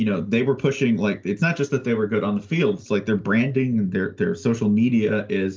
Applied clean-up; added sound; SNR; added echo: none; none; none; none.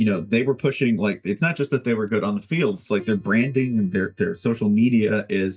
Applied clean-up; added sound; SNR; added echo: neural mask model DeepFilterNet 3.